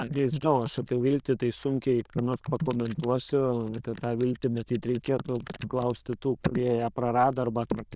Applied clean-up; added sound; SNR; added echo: neural diffusion model UNIVERSE++.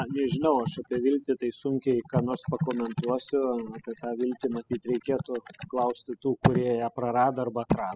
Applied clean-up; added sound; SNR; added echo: classical method spectral subtraction.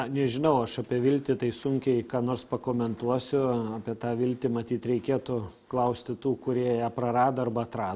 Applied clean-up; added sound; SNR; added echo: none; none; none; none.